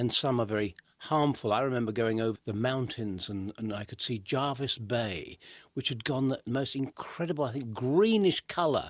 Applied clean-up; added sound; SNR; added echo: none; none; none; none.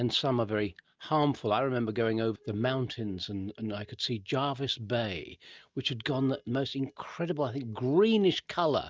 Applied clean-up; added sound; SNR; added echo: neural mask model DeepFilterNet 3.